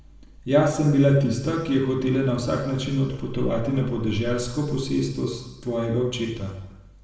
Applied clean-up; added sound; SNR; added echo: none; none; none; reverberation time 1.0 s.